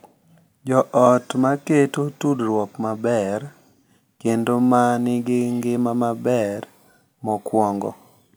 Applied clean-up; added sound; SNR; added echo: none; none; none; none.